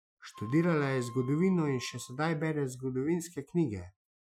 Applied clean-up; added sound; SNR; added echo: classical method Wiener filter.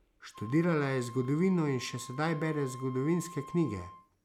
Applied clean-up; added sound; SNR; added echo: none; Wind instrument, woodwind instrument; 17 dB; none.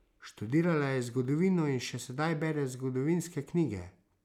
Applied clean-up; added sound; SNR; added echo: none; none; none; none.